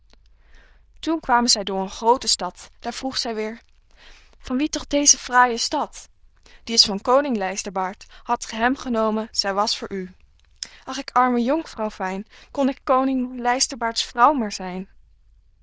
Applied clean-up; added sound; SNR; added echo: neural diffusion model UNIVERSE++.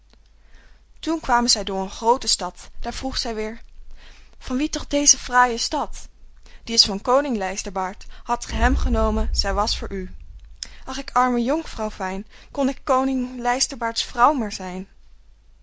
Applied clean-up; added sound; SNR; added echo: none; Boom; 2 dB; none.